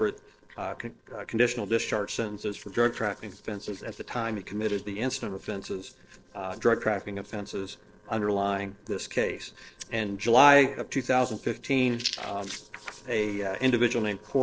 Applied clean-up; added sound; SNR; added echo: neural separator model SepFormer DNS4.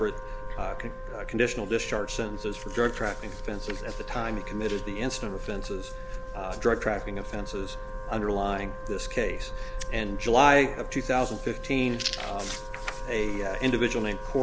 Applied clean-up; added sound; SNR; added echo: none; Wind instrument, woodwind instrument; 14 dB; none.